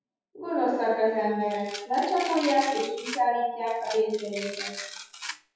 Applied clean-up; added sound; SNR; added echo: classical method WPE with log-MMSE.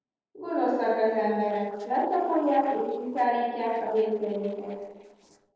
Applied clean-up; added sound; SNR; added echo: neural separator model SepFormer DNS4.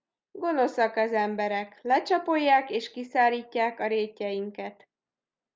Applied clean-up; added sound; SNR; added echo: none; none; none; none.